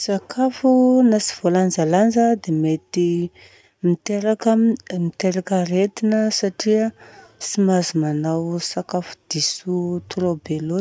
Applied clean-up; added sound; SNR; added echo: none; none; none; none.